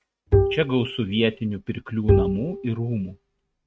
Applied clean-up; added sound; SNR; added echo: neural mask model RNNoise.